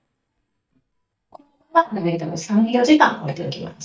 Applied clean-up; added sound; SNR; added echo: neural mask model DeepFilterNet 3.